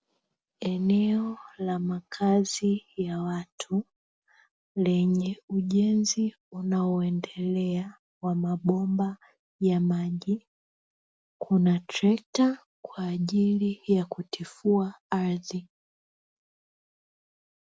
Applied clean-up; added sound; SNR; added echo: none; none; none; none.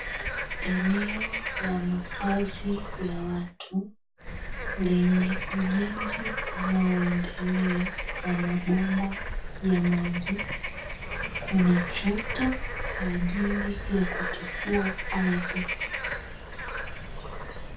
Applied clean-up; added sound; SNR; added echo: none; Bird / Frog; 4 dB; reverberation time 0.2 s.